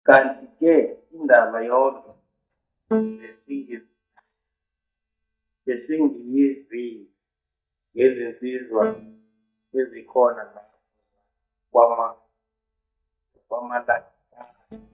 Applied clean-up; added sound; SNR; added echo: neural mask model DeepFilterNet 3.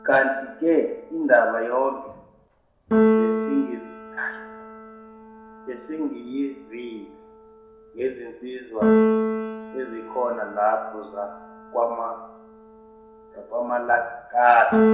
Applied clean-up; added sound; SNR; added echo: none; Keyboard (musical); 2 dB; reverberation time 0.7 s.